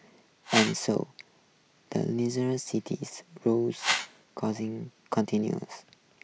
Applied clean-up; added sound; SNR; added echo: none; Whoosh, swoosh, swish; 1 dB; none.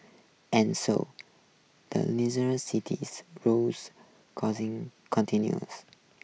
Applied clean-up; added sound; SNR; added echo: none; none; none; none.